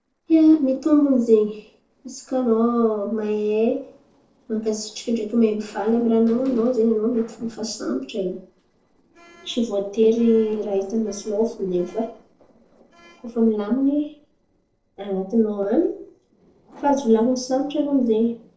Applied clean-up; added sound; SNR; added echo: neural separator model SepFormer DNS4.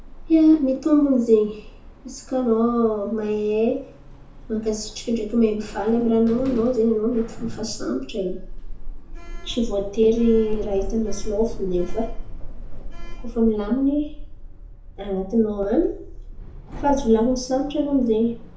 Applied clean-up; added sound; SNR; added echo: none; Sliding door; 9 dB; reverberation time 0.6 s.